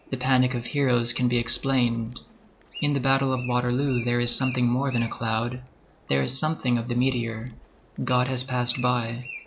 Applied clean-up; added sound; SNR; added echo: none; Bird; 20 dB; none.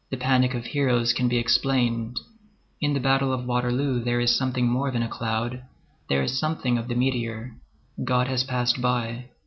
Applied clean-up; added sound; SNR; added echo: none; none; none; none.